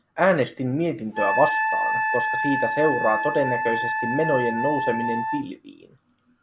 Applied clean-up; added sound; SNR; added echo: none; Wind instrument, woodwind instrument; 2 dB; none.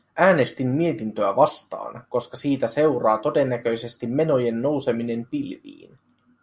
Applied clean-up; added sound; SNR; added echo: none; none; none; none.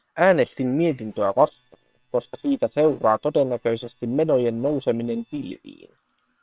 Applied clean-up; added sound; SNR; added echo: neural separator model SepFormer WHAM!.